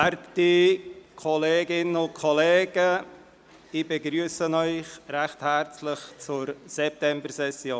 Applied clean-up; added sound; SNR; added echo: none; none; none; none.